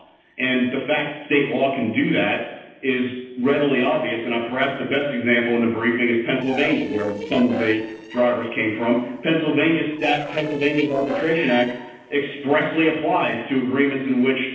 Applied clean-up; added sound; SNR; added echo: neural separator model SepFormer DNS4.